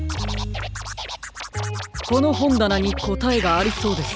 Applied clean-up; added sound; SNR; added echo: none; Scratching (performance technique); 10 dB; none.